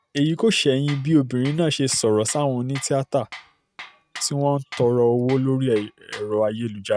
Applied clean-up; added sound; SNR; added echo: neural mask model RNNoise.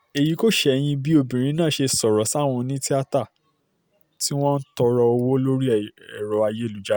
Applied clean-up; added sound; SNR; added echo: none; none; none; none.